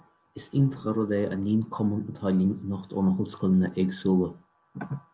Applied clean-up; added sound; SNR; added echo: none; none; none; none.